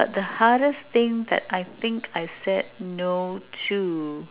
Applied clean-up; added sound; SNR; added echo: none; none; none; none.